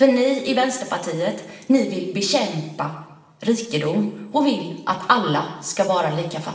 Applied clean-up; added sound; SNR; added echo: none; none; none; reverberation time 1.0 s.